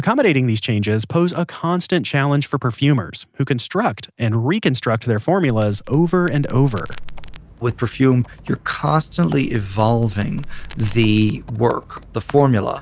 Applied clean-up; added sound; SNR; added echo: none; Crackle; 11 dB; none.